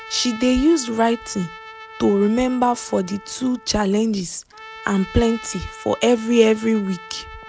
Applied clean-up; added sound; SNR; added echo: none; Trumpet; 18 dB; none.